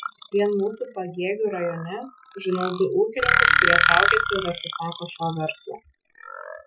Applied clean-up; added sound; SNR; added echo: classical method Wiener filter.